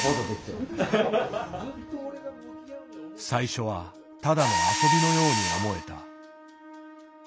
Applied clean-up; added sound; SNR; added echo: none; Mechanisms; 2 dB; none.